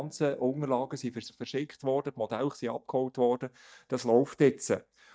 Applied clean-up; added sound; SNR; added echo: neural mask model DeepFilterNet 3.